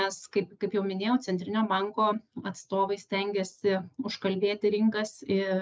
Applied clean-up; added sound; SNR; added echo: none; none; none; none.